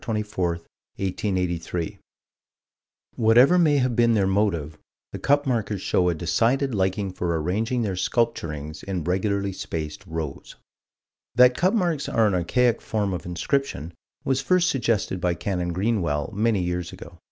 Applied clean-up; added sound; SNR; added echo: none; none; none; none.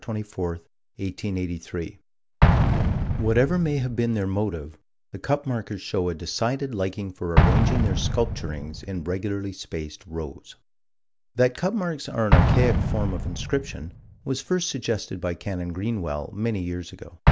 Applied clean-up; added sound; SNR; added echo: none; Explosion; -1 dB; none.